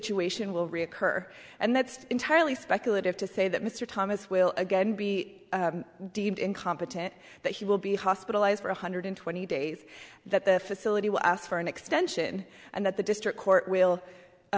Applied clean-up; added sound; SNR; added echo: none; none; none; none.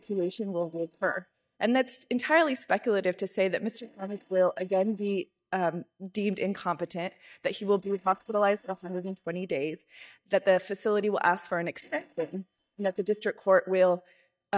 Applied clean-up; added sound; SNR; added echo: neural mask model DeepFilterNet 3.